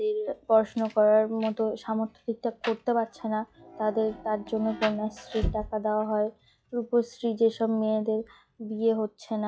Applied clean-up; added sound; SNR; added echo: classical method log-MMSE.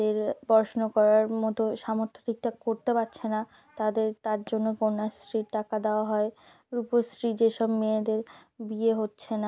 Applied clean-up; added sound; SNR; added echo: none; none; none; none.